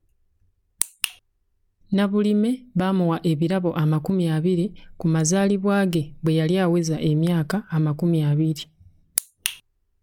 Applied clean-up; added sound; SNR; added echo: none; none; none; none.